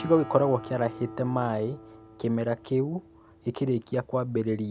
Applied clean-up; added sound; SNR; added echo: none; Acoustic guitar; 17 dB; none.